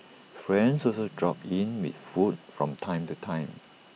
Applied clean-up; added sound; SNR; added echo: none; none; none; none.